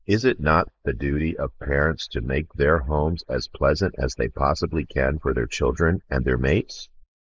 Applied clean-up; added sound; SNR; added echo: neural mask model Resemble Enhance denoiser.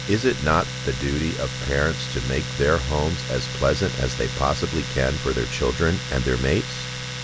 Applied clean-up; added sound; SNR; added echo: none; Domestic sounds, home sounds; 6 dB; none.